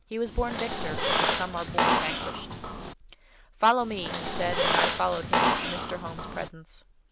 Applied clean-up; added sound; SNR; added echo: none; Squeak; -3 dB; none.